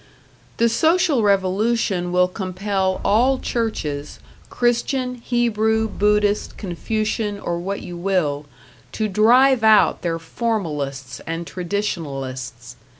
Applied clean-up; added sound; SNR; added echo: none; Boom; 14 dB; none.